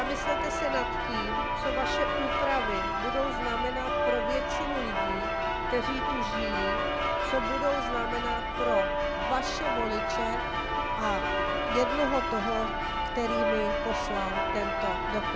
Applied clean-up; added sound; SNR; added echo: none; Church bell; -5 dB; none.